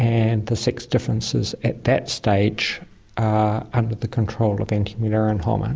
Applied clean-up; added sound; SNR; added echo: none; none; none; none.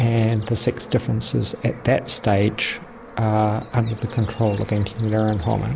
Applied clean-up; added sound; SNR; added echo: none; Bird / Insect / Frog; 16 dB; none.